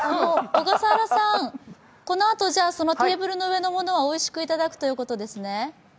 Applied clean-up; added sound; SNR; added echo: none; none; none; none.